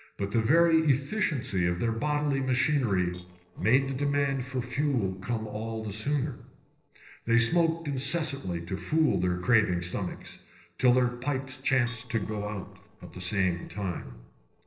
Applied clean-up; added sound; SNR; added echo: neural separator model SepFormer DNS4.